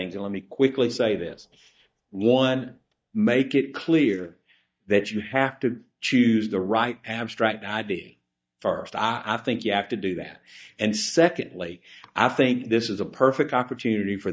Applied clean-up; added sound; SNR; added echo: neural mask model DeepFilterNet 3.